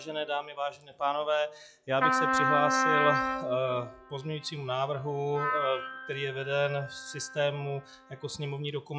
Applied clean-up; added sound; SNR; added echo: classical method log-MMSE.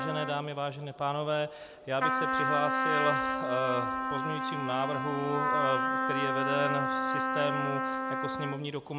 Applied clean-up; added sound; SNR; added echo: none; Trumpet; -2 dB; none.